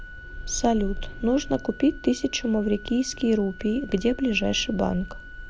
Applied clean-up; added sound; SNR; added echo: none; Organ; 20 dB; none.